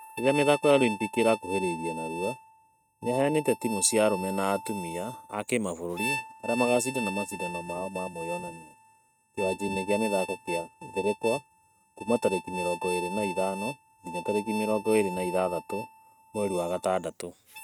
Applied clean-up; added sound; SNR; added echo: neural mask model RNNoise.